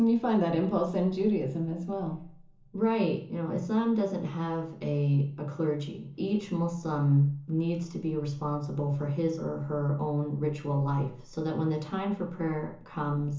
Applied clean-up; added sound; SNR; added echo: none; none; none; reverberation time 0.7 s.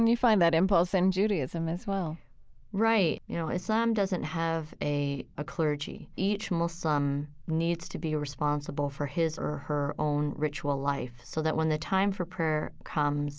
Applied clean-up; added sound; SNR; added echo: none; none; none; none.